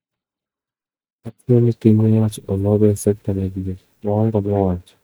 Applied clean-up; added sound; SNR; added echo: neural mask model DeepFilterNet 3.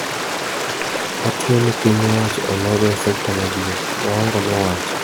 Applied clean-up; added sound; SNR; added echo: none; Stream; 2 dB; none.